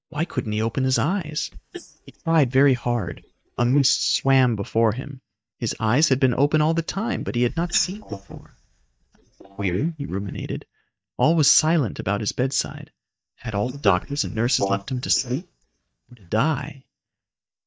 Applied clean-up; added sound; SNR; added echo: neural mask model DeepFilterNet 3.